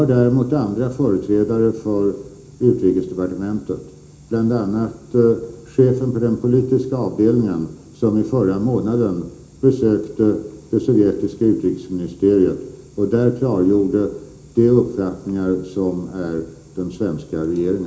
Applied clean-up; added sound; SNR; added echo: none; none; none; reverberation time 0.4 s.